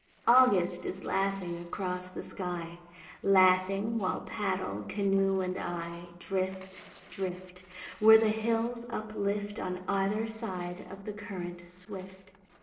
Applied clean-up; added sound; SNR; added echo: neural separator model SepFormer DNS4.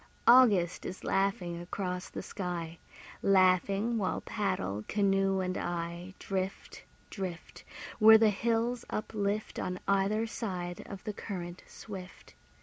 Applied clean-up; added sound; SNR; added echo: none; none; none; none.